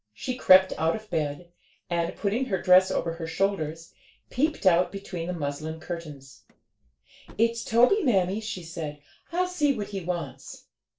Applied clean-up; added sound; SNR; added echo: neural separator model SepFormer DNS4.